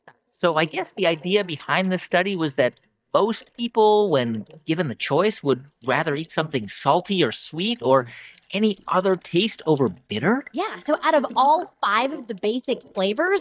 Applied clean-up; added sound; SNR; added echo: neural mask model DeepFilterNet 3.